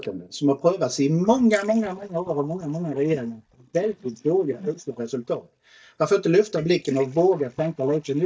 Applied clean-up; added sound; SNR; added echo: neural mask model DeepFilterNet 3.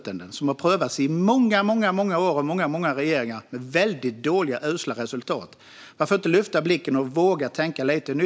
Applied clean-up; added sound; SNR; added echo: none; none; none; none.